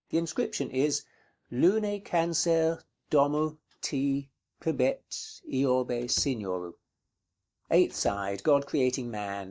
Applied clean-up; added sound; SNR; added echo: neural mask model DeepFilterNet 3.